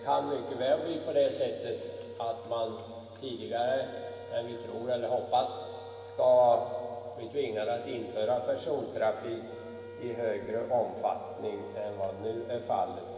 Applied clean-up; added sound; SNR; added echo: none; Wind instrument, woodwind instrument; 15 dB; reverberation time 2.5 s.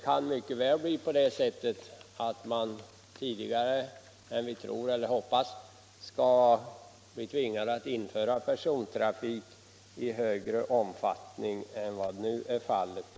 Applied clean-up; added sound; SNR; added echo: none; none; none; none.